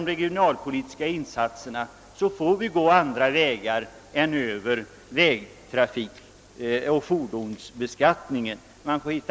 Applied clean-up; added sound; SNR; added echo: none; none; none; none.